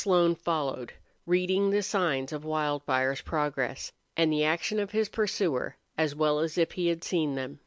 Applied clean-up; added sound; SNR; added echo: none; none; none; none.